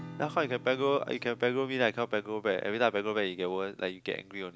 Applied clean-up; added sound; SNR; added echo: none; Acoustic guitar / Strum; 19 dB; none.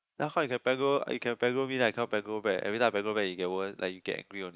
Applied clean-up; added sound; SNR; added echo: neural mask model Resemble Enhance denoiser.